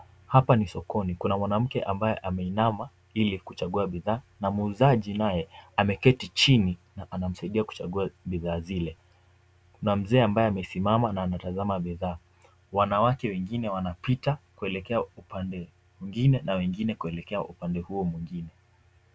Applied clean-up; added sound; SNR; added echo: none; none; none; none.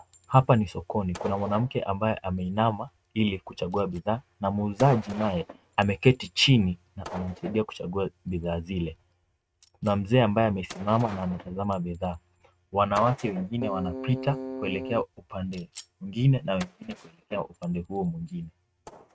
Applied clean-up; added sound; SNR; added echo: neural mask model RNNoise.